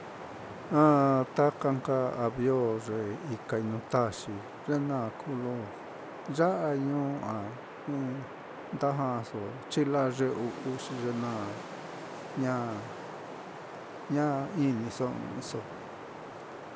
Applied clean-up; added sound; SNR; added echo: none; Wind; 11 dB; none.